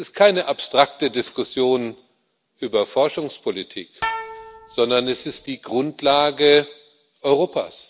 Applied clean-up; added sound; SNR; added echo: none; Bowed string instrument; 10 dB; none.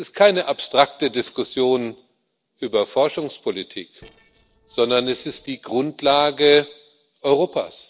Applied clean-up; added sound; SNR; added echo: neural separator model SepFormer DNS4.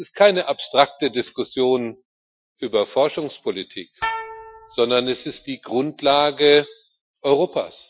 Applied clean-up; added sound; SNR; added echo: classical method Wiener filter.